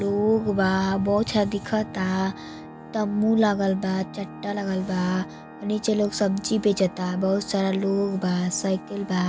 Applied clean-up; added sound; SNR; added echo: none; Organ; 16 dB; none.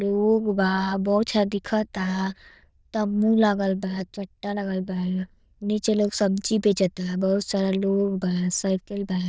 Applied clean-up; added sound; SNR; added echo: neural diffusion model UNIVERSE++.